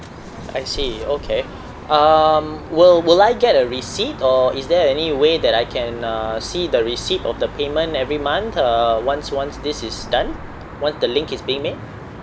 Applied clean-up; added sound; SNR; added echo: none; Traffic noise, roadway noise + Engine starting; 14 dB; none.